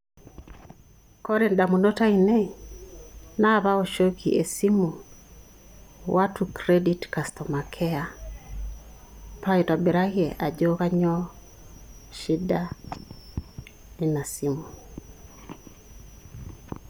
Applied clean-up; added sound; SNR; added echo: none; none; none; none.